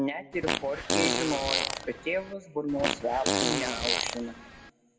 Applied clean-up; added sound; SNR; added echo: none; Fart; -2 dB; reverberation time 1.0 s.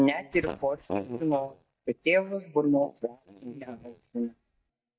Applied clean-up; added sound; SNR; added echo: neural mask model DeepFilterNet 3.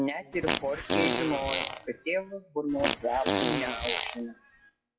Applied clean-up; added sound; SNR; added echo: classical method WPE with log-MMSE.